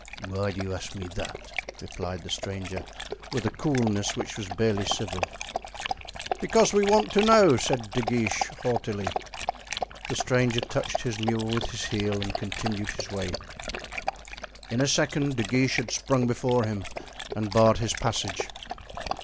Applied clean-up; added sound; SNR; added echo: none; Dog; 8 dB; none.